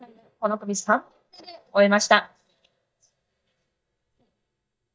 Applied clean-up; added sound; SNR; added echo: neural mask model DeepFilterNet 3.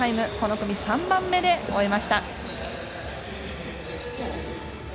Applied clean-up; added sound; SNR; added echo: none; none; none; none.